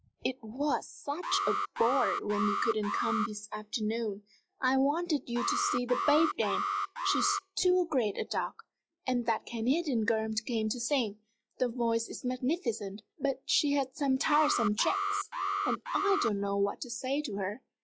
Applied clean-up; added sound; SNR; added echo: classical method log-MMSE.